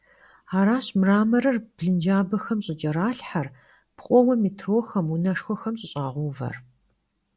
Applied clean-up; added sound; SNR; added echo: none; none; none; none.